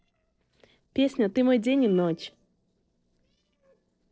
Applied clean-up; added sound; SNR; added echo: neural separator model SepFormer DNS4.